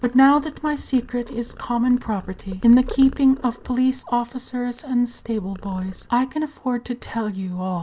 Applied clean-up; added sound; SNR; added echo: none; Purr; 19 dB; none.